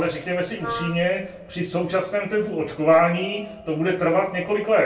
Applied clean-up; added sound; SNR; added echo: none; Wind instrument, woodwind instrument; 11 dB; reverberation time 0.3 s.